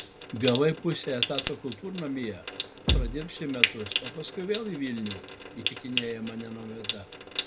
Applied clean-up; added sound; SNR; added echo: none; Trickle, dribble / Sink (filling or washing) / Water tap, faucet + Bass drum; 0 dB; none.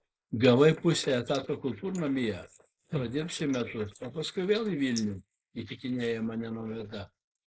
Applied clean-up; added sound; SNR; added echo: neural mask model Resemble Enhance denoiser.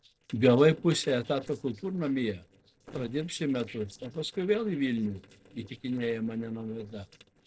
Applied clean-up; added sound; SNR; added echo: neural separator model SepFormer DNS4.